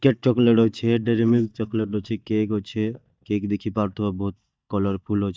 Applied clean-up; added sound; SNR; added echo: neural mask model DeepFilterNet 3.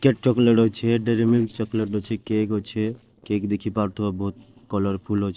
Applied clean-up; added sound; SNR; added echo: neural separator model SepFormer DNS4.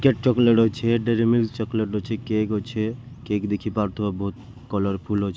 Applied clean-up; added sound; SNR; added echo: none; none; none; none.